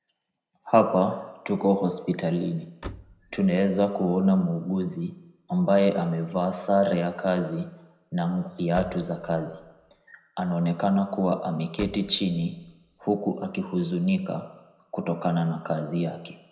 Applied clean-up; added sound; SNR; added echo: none; Slam; 17 dB; reverberation time 0.7 s.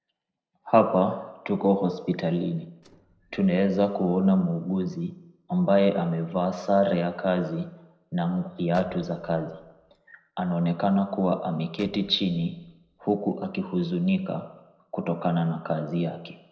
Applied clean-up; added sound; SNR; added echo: neural separator model SepFormer DNS4.